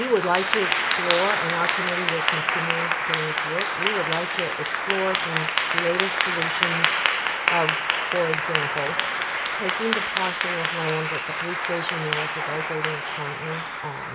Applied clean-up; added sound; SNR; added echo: none; Applause / Clapping; -4 dB; reverberation time 0.5 s.